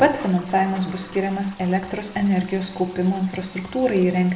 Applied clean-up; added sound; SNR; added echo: none; Toilet flush; 20 dB; reverberation time 0.9 s.